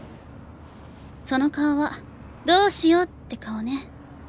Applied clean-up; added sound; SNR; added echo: none; none; none; none.